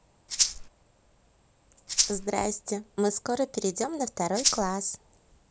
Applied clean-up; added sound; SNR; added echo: none; Rattle (instrument); -4 dB; none.